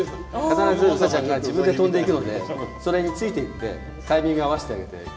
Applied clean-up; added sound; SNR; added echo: none; none; none; reverberation time 0.9 s.